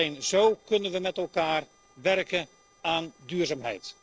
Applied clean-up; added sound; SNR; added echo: neural separator model SepFormer DNS4.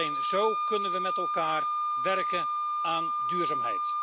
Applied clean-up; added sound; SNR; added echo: none; Wind instrument, woodwind instrument; -4 dB; none.